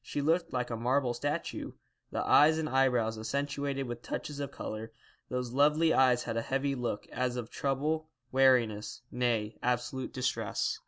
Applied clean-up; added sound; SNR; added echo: none; none; none; none.